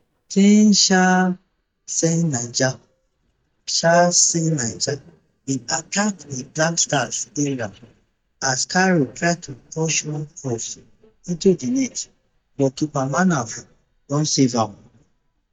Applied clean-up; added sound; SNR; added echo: neural mask model DeepFilterNet 3.